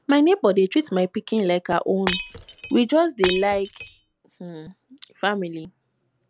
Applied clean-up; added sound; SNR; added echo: none; Shatter; 5 dB; none.